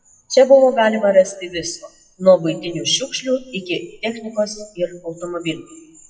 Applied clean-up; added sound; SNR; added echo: classical method WPE with log-MMSE.